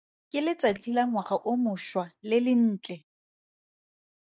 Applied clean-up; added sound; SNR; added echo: neural mask model DeepFilterNet 3.